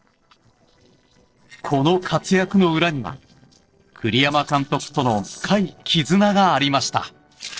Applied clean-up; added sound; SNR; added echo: neural separator model SepFormer DNS4.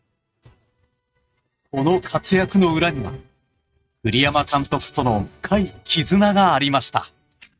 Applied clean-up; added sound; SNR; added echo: neural mask model RNNoise.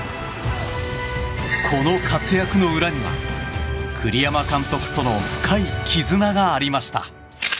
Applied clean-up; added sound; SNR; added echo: none; Camera; 13 dB; none.